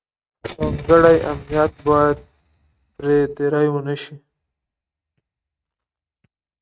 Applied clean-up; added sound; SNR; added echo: neural mask model RNNoise.